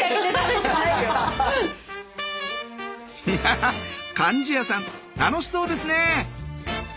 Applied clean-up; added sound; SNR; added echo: none; none; none; none.